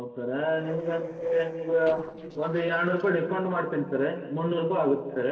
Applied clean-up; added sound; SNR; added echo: neural separator model SepFormer DNS4.